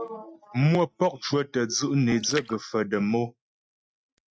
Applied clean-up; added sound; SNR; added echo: neural mask model RNNoise.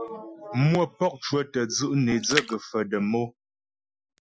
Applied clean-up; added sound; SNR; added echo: classical method Wiener filter.